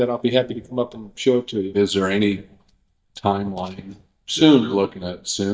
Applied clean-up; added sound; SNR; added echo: neural mask model DeepFilterNet 3.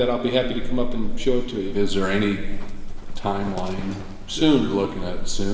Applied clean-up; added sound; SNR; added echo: none; Livestock, farm animals, working animals; 0 dB; reverberation time 2.1 s.